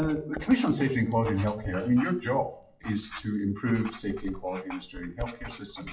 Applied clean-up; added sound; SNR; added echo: classical method WPE with log-MMSE.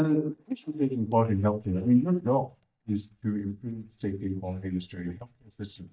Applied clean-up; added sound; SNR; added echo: neural mask model DeepFilterNet 3.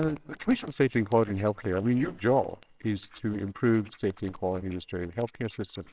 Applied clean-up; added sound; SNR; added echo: neural separator model SepFormer WHAMR!.